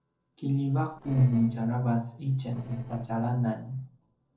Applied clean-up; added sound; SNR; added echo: neural separator model SepFormer DNS4.